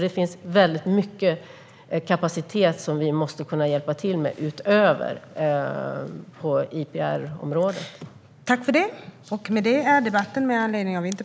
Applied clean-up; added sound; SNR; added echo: none; none; none; none.